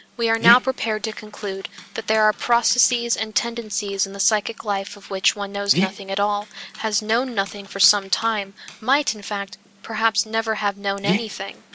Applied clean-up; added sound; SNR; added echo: none; Dog; 10 dB; none.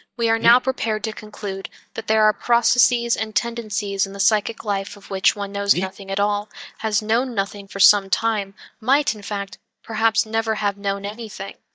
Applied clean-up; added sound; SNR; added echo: neural mask model DeepFilterNet 3.